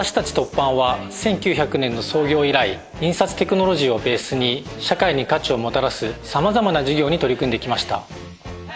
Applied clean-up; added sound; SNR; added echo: none; none; none; none.